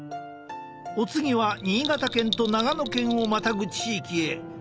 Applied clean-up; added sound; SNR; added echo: none; Bell; 10 dB; none.